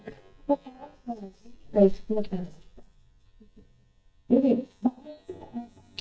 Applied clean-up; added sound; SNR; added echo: neural mask model DeepFilterNet 3.